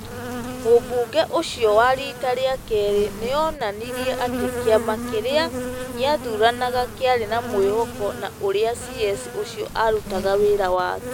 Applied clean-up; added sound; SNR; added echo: none; Insect; 9 dB; none.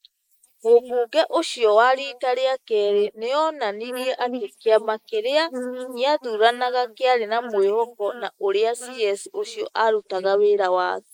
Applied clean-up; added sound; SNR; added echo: neural mask model Resemble Enhance denoiser.